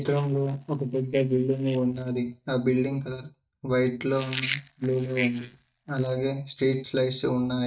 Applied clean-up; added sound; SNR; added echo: neural mask model DeepFilterNet 3.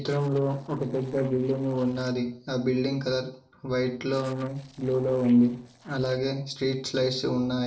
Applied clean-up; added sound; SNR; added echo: neural separator model SepFormer DNS4.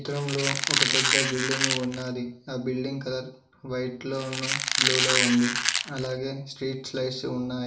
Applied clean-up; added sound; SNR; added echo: none; Squeak; -4 dB; reverberation time 0.5 s.